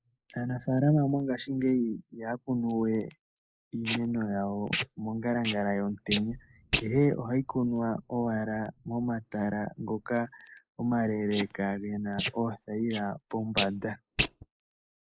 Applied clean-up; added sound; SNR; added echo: neural mask model Resemble Enhance denoiser.